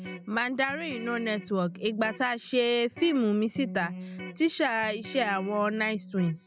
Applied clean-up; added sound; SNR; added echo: none; Electric guitar; 14 dB; none.